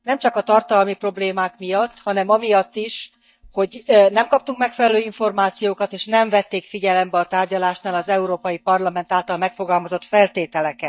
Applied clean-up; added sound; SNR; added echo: neural mask model DeepFilterNet 3.